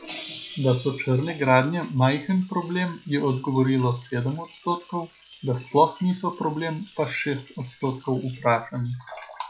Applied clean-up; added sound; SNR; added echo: classical method log-MMSE.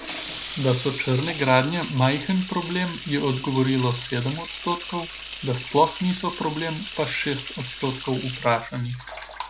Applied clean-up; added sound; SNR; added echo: none; Sink (filling or washing) / Water tap, faucet; 11 dB; none.